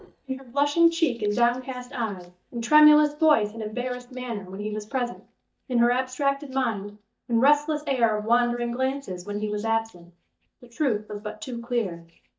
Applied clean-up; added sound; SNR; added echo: neural mask model DeepFilterNet 3.